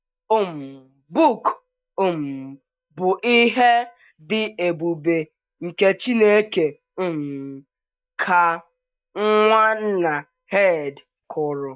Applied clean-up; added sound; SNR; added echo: neural mask model DeepFilterNet 3.